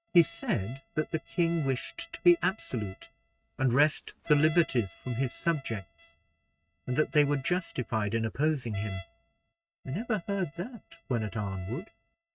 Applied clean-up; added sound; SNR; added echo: neural mask model RNNoise.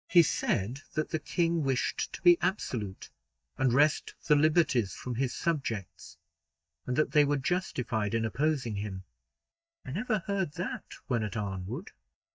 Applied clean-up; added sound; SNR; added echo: neural mask model DeepFilterNet 3.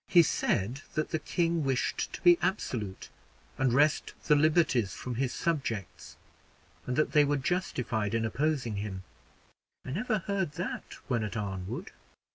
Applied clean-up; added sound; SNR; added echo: none; none; none; none.